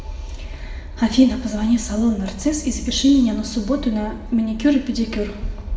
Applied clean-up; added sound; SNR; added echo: none; none; none; reverberation time 1.0 s.